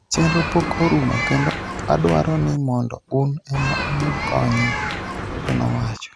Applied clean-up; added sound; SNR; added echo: none; Human group actions; 4 dB; none.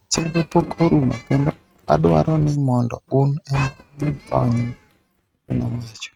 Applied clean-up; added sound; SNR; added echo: neural mask model RNNoise.